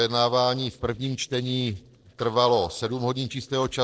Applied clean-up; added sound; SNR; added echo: neural separator model SepFormer DNS4.